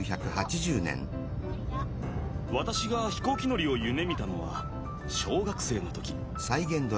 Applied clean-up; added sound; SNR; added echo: none; none; none; none.